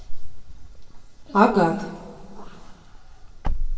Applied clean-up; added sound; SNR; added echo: none; Wind / Car; 5 dB; reverberation time 1.5 s.